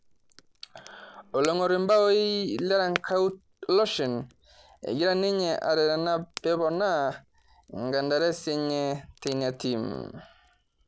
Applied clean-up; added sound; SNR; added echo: none; Crackle; 20 dB; none.